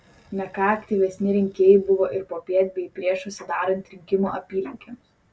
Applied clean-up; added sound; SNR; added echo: none; none; none; none.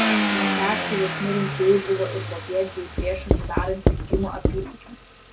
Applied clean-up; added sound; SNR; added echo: none; Writing + Car; -2 dB; none.